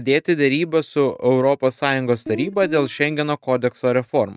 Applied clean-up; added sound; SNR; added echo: neural mask model DeepFilterNet 3.